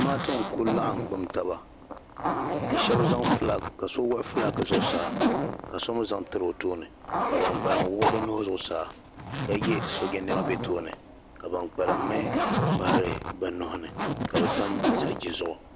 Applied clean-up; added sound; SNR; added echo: none; Zipper (clothing); -1 dB; none.